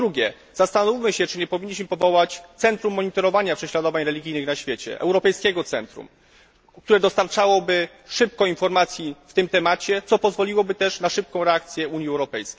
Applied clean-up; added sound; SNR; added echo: none; none; none; none.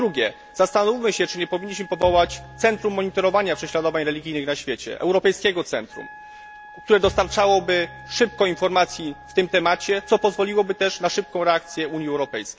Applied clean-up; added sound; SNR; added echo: none; Wind instrument, woodwind instrument + Bowed string instrument; 20 dB; none.